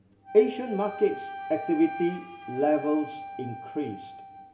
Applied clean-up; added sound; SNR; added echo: none; Wind instrument, woodwind instrument; 12 dB; reverberation time 1.9 s.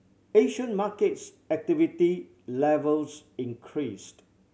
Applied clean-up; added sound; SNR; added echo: none; none; none; none.